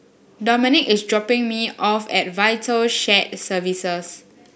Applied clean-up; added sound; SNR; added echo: none; none; none; none.